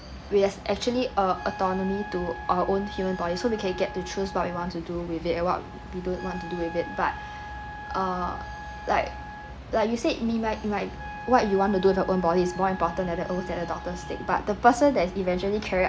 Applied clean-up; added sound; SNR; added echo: none; Wind instrument, woodwind instrument; 15 dB; none.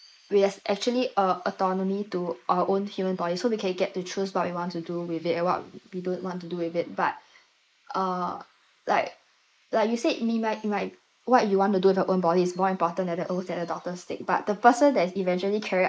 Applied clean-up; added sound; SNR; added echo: neural mask model Resemble Enhance denoiser.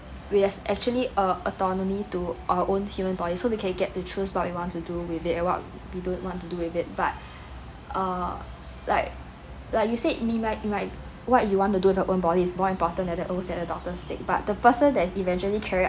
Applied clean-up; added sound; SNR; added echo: none; none; none; none.